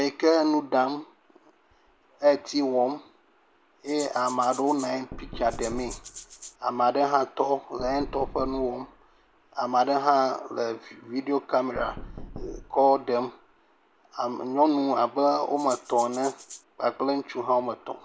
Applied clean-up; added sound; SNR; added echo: none; Knock + Rattle (instrument); 15 dB; none.